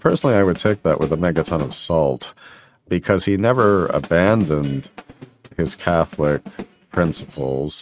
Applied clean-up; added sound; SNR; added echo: neural mask model RNNoise.